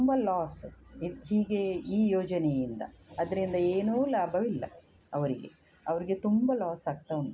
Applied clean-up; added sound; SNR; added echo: none; none; none; none.